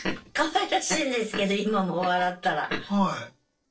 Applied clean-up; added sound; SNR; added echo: neural separator model SepFormer DNS4.